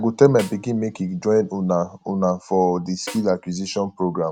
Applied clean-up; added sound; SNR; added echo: none; Snare drum; 19 dB; none.